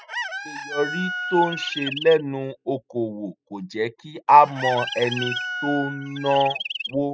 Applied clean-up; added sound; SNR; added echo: classical method spectral subtraction.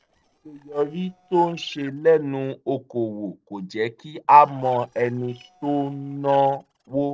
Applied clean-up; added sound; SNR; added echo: neural separator model SepFormer DNS4.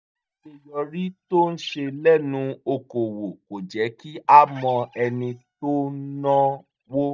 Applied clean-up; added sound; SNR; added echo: neural mask model DeepFilterNet 3.